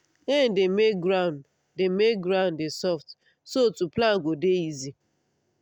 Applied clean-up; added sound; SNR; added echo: none; none; none; none.